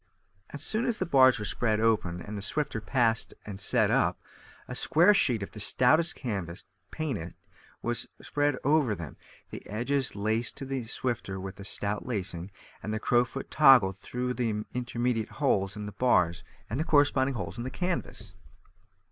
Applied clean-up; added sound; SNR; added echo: none; none; none; none.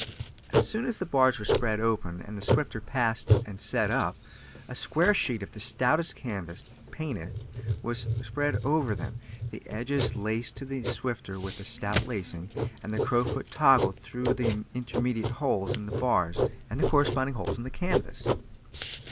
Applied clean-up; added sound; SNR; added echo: none; Writing; 3 dB; none.